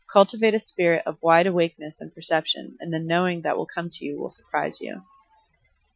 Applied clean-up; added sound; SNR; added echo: classical method Wiener filter.